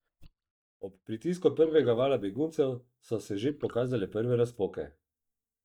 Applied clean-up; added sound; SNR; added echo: neural mask model DeepFilterNet 3.